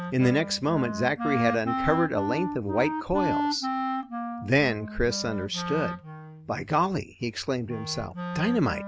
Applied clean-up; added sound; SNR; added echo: none; Wind instrument, woodwind instrument; 5 dB; none.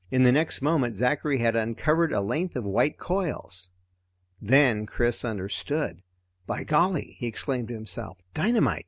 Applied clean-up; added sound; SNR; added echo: none; none; none; none.